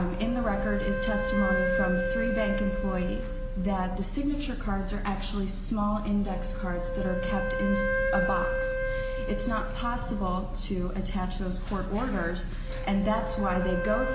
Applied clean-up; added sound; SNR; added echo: none; Wind instrument, woodwind instrument; 5 dB; none.